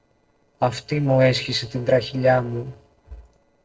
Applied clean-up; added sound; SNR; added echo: neural separator model SepFormer DNS4.